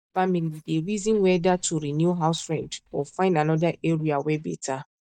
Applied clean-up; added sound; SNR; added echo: neural mask model DeepFilterNet 3.